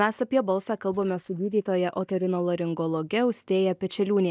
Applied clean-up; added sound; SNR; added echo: neural mask model DeepFilterNet 3.